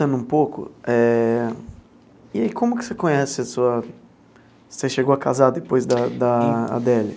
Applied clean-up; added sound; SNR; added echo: none; none; none; none.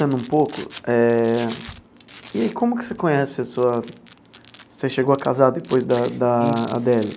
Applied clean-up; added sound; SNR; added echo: none; Domestic sounds, home sounds; 17 dB; none.